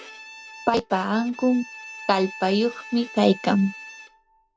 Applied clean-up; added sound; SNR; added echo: none; Bowed string instrument; 17 dB; none.